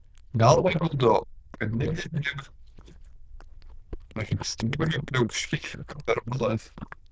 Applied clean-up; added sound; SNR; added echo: neural diffusion model UNIVERSE++.